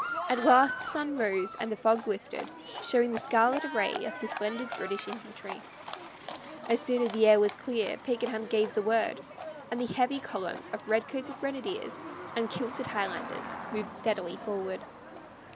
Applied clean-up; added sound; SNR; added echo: none; Livestock, farm animals, working animals; 10 dB; none.